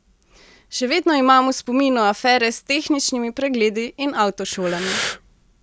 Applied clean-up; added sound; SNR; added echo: none; Breathing; 7 dB; none.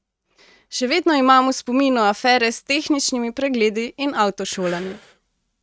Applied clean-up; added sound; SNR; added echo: neural mask model RNNoise.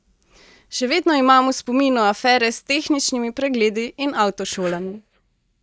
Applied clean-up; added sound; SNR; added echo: neural mask model DeepFilterNet 3.